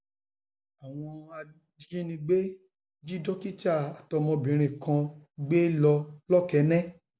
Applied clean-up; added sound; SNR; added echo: none; none; none; none.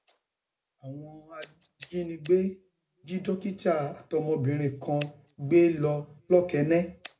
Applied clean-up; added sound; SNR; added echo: none; Scissors; 15 dB; reverberation time 0.2 s.